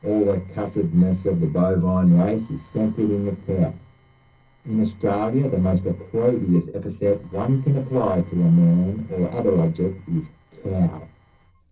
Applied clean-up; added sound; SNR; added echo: neural separator model SepFormer DNS4.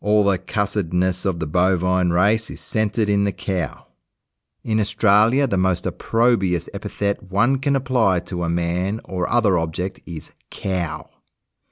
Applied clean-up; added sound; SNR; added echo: none; none; none; none.